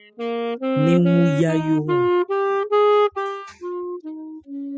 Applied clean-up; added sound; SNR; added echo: classical method spectral subtraction.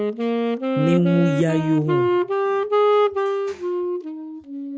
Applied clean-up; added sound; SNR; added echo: none; Wind instrument, woodwind instrument; -3 dB; none.